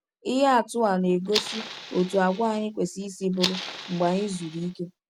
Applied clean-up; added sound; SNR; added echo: none; Fire; 10 dB; none.